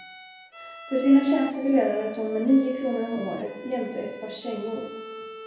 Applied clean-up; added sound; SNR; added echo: none; Bowed string instrument; 15 dB; reverberation time 0.9 s.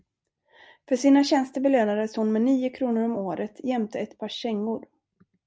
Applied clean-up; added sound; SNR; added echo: none; none; none; none.